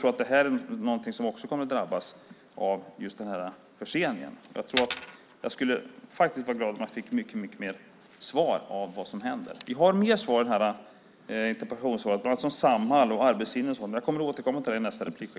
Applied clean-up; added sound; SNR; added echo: none; Coin (dropping); 7 dB; none.